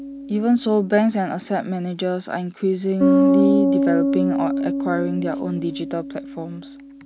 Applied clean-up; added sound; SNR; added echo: none; Bass guitar; 0 dB; none.